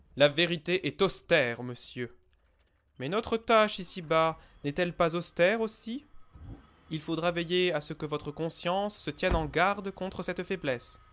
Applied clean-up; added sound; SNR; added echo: none; Engine starting; 18 dB; none.